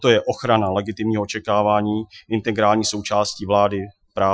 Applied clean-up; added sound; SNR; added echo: classical method Wiener filter.